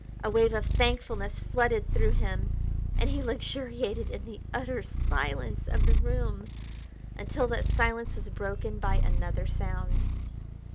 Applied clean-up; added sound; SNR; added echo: none; Purr; -5 dB; none.